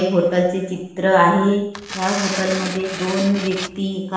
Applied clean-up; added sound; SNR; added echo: none; Tearing; 10 dB; reverberation time 0.9 s.